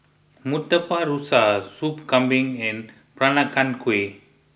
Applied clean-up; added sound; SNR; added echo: none; none; none; none.